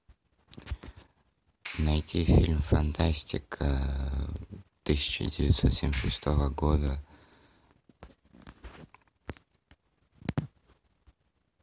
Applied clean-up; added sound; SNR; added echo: none; Clapping; 16 dB; none.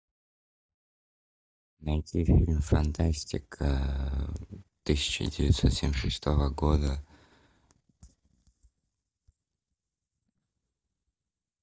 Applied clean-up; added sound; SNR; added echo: neural mask model DeepFilterNet 3.